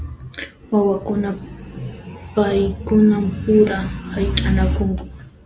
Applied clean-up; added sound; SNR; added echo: none; none; none; none.